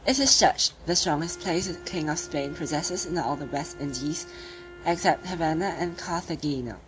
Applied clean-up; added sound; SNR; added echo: none; Wind instrument, woodwind instrument; 18 dB; none.